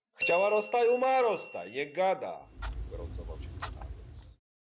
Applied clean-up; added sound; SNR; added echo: none; Clock + Bell; 9 dB; none.